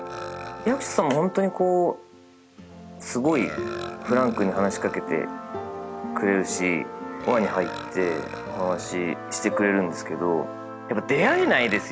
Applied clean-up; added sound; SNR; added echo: none; Burping, eructation; 16 dB; none.